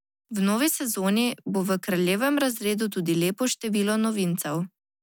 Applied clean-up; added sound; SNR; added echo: none; none; none; none.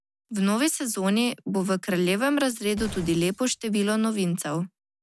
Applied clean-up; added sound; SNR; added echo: none; Glass; 16 dB; none.